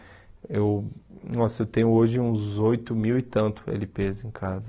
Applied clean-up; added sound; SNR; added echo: none; none; none; none.